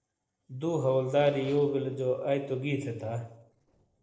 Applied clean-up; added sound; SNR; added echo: neural separator model SepFormer DNS4.